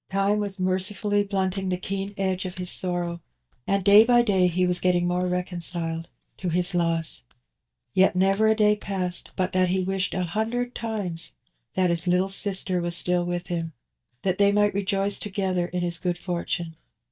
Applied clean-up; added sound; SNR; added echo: neural mask model DeepFilterNet 3.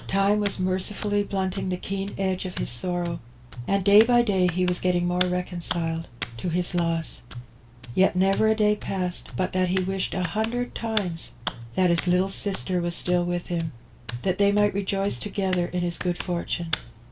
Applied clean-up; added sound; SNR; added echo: none; Hands; 12 dB; reverberation time 0.2 s.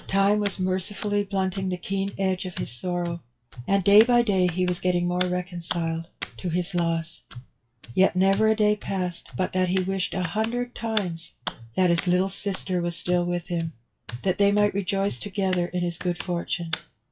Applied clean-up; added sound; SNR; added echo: classical method WPE with log-MMSE.